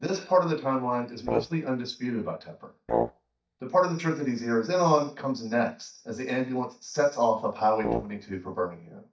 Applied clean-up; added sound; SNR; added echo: neural mask model DeepFilterNet 3.